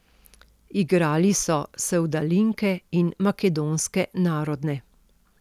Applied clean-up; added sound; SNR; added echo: none; none; none; none.